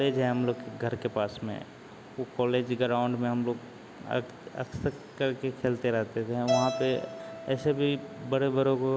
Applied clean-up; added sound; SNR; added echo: none; Keyboard (musical); 11 dB; none.